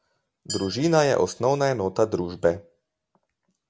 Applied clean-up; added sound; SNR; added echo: none; Glass; 19 dB; none.